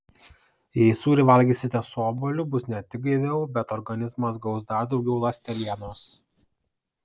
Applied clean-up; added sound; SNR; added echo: none; none; none; none.